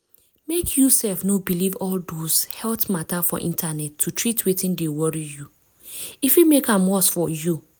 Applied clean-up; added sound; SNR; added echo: none; none; none; none.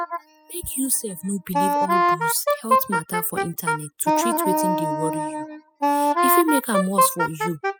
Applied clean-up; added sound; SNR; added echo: classical method spectral subtraction.